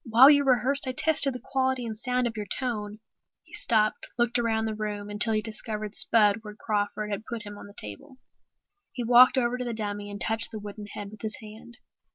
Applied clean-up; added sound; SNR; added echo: none; none; none; none.